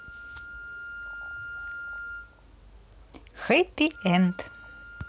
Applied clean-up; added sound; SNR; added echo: none; Wind instrument, woodwind instrument; 12 dB; none.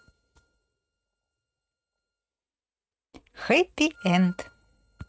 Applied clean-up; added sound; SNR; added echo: neural mask model RNNoise.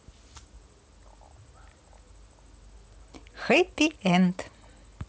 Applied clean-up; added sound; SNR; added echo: none; none; none; none.